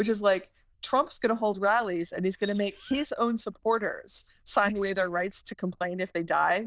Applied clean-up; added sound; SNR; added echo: neural diffusion model UNIVERSE++.